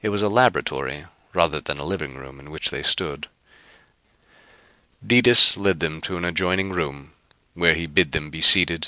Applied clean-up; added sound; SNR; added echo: none; none; none; none.